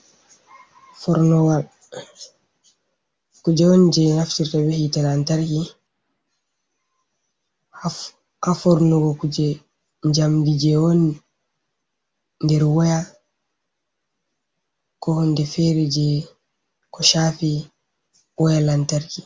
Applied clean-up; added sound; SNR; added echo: none; none; none; none.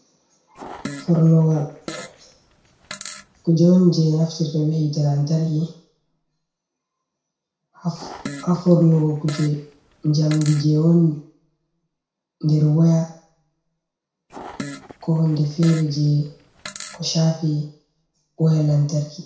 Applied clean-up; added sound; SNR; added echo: none; Fart; 16 dB; reverberation time 0.6 s.